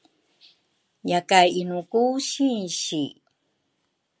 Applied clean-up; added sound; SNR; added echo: none; none; none; none.